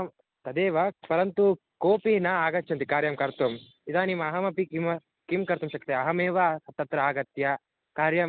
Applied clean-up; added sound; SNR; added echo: none; none; none; none.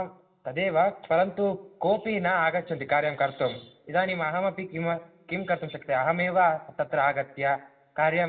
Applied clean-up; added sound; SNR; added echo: none; none; none; reverberation time 0.7 s.